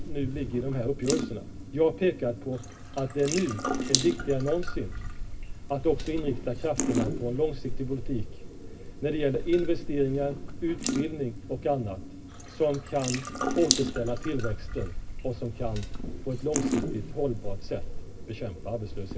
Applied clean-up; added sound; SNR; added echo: none; Drip / Sink (filling or washing) / Water tap, faucet; 2 dB; reverberation time 0.4 s.